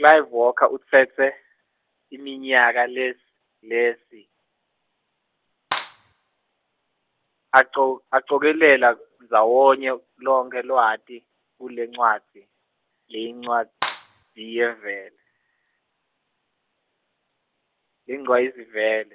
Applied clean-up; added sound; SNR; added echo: none; Clapping; 13 dB; none.